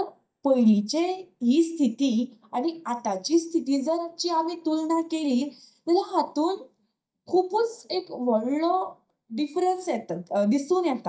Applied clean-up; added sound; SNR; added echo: neural mask model DeepFilterNet 3.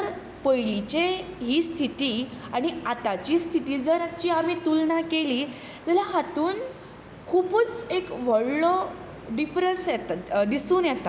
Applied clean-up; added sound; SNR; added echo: none; none; none; none.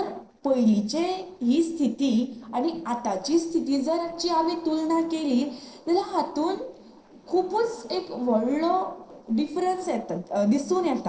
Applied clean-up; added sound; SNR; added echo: neural separator model SepFormer DNS4.